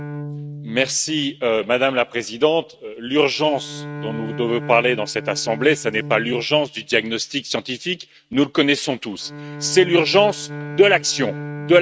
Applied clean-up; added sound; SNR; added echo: neural mask model RNNoise.